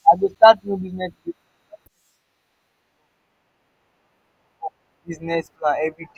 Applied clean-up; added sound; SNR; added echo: none; none; none; none.